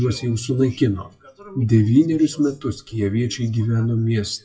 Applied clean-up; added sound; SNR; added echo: classical method WPE with log-MMSE.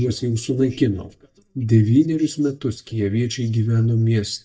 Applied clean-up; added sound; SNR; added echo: neural mask model DeepFilterNet 3.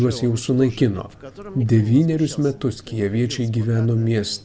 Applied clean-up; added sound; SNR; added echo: none; none; none; none.